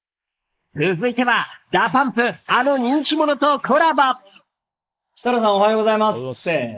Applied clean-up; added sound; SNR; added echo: neural mask model Resemble Enhance denoiser.